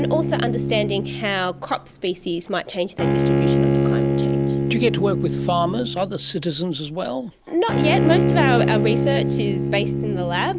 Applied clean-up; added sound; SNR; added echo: none; Bowed string instrument; -2 dB; none.